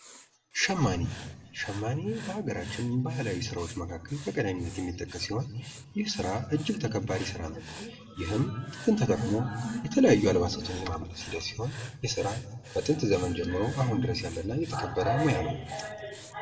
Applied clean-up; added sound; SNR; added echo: none; Writing; 20 dB; reverberation time 1.3 s.